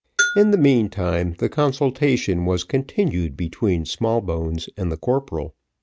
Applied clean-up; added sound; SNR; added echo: neural mask model RNNoise.